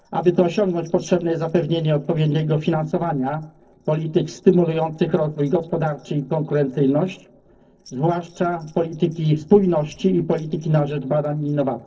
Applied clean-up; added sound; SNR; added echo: neural separator model SepFormer DNS4.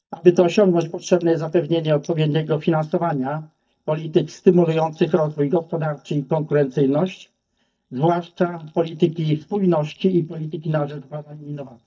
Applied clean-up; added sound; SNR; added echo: neural mask model DeepFilterNet 3.